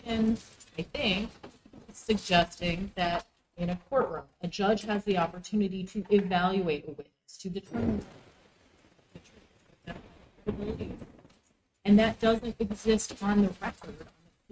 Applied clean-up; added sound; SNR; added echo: neural mask model RNNoise.